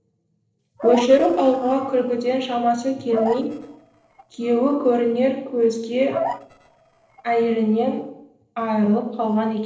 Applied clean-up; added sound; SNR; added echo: neural separator model SepFormer DNS4.